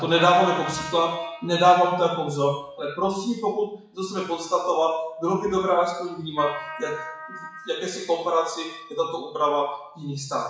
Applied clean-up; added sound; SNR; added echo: classical method WPE with log-MMSE.